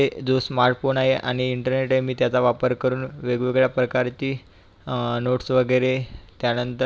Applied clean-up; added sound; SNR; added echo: none; none; none; none.